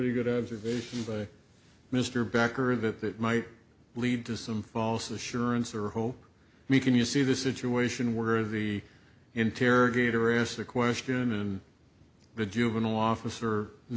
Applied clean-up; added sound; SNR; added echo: none; none; none; none.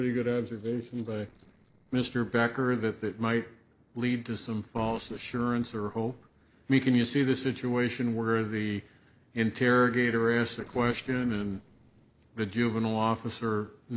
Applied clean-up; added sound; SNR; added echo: neural separator model SepFormer DNS4.